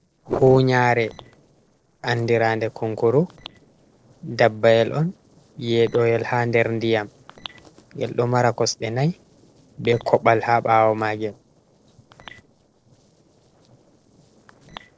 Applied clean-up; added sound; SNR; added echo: neural separator model SepFormer DNS4.